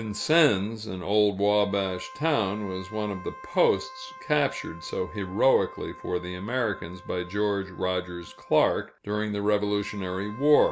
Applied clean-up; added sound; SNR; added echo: none; Wind instrument, woodwind instrument; 19 dB; none.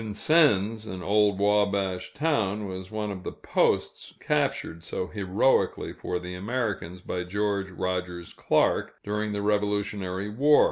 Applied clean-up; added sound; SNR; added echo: none; none; none; none.